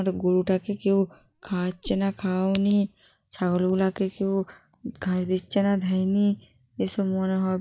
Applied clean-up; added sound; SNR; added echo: neural mask model DeepFilterNet 3.